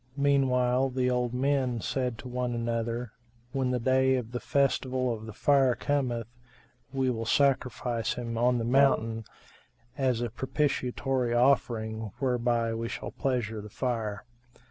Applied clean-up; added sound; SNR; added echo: none; Brass instrument; 11 dB; none.